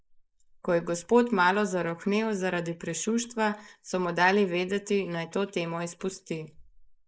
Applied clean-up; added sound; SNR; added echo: neural mask model Resemble Enhance denoiser.